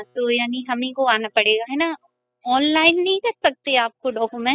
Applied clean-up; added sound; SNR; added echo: classical method spectral subtraction.